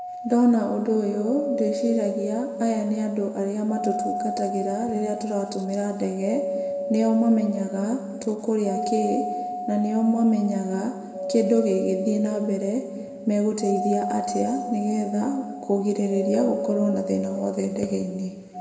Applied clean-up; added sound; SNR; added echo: none; Doorbell; 7 dB; reverberation time 1.7 s.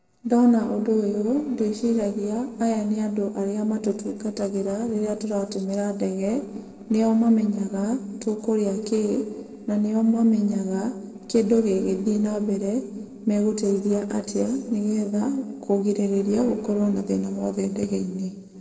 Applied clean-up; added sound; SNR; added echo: neural separator model SepFormer DNS4.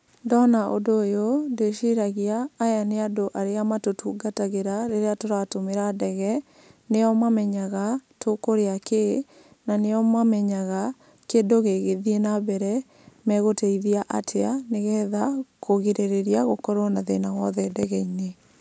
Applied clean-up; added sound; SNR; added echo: none; none; none; none.